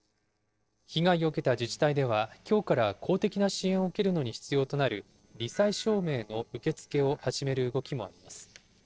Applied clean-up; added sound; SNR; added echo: neural separator model SepFormer DNS4.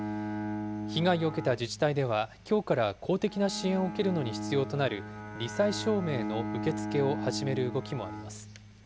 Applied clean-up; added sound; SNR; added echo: none; Bowed string instrument; 7 dB; none.